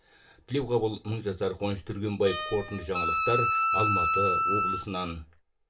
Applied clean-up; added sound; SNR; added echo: none; Wind instrument, woodwind instrument; -3 dB; reverberation time 0.2 s.